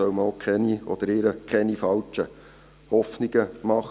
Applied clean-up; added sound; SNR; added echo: none; none; none; none.